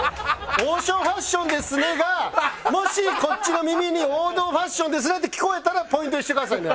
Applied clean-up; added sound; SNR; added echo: none; none; none; none.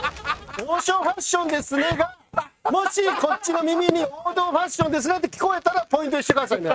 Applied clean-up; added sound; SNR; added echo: neural mask model RNNoise.